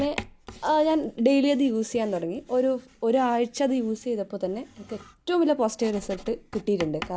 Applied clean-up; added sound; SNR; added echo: none; Writing; 19 dB; none.